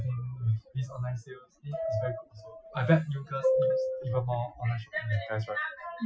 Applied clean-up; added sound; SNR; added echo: classical method Wiener filter.